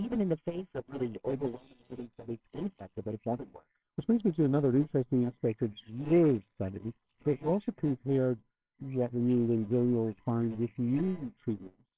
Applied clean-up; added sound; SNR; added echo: neural separator model SepFormer WHAMR!.